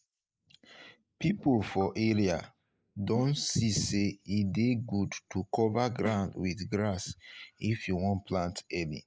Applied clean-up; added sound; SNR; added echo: neural mask model Resemble Enhance denoiser.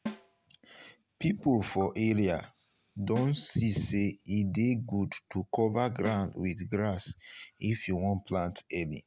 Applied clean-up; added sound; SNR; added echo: none; Snare drum; 14 dB; none.